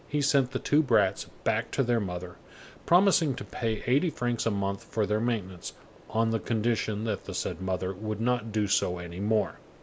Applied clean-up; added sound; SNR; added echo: none; none; none; none.